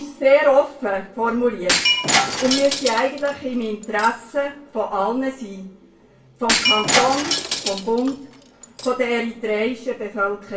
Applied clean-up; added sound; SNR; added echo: none; Shatter; 4 dB; reverberation time 0.3 s.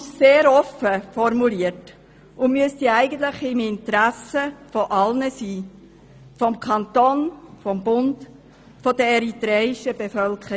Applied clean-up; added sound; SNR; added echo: none; none; none; none.